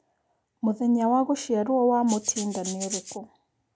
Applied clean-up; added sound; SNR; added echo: none; Rattle (instrument); 10 dB; none.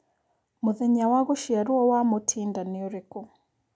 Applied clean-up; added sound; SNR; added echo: none; none; none; none.